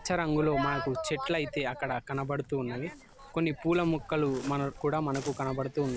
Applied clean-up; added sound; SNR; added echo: none; Waves, surf; 19 dB; none.